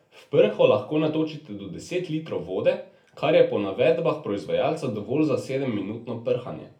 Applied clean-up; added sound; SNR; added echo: none; none; none; reverberation time 0.3 s.